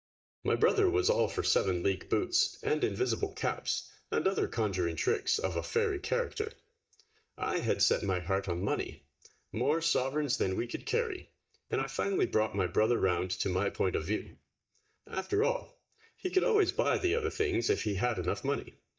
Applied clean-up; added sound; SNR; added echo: neural mask model DeepFilterNet 3.